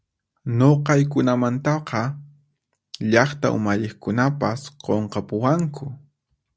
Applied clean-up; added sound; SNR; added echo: none; none; none; none.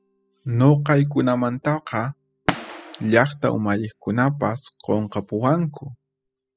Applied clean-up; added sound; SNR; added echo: classical method spectral subtraction.